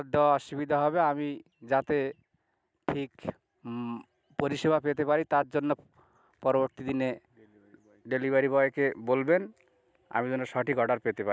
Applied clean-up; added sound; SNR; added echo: none; none; none; none.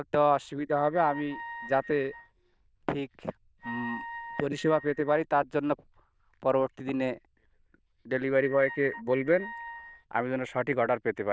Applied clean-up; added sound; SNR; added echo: neural diffusion model UNIVERSE++.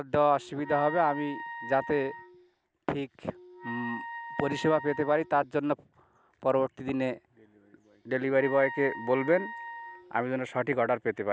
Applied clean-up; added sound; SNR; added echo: none; Wind instrument, woodwind instrument; 12 dB; none.